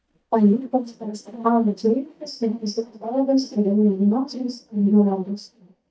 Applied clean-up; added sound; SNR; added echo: neural mask model DeepFilterNet 3.